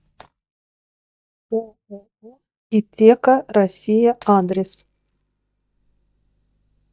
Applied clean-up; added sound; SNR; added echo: neural mask model DeepFilterNet 3.